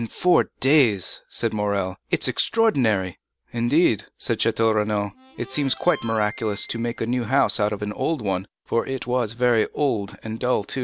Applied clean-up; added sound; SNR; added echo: none; Harmonica; 20 dB; none.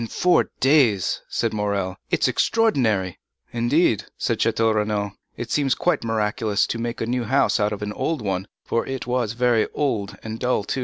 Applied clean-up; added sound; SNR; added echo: none; none; none; none.